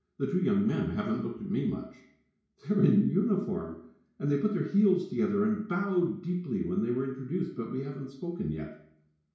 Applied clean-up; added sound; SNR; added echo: none; none; none; reverberation time 0.6 s.